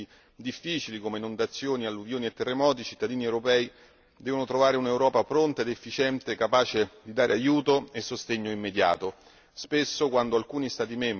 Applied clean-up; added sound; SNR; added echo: none; none; none; none.